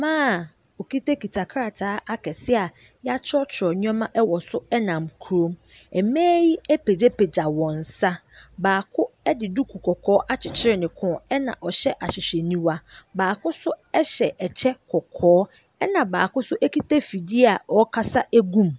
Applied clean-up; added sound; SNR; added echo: none; none; none; none.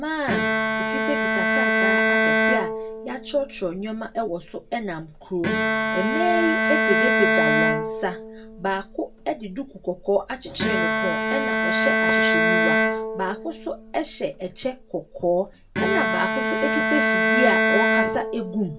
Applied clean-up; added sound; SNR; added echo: none; Bowed string instrument; -4 dB; reverberation time 0.2 s.